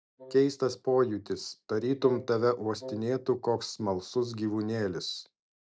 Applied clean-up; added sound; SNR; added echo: neural mask model DeepFilterNet 3.